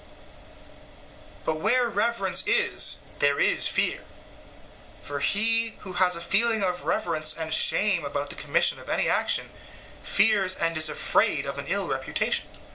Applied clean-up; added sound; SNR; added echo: none; none; none; none.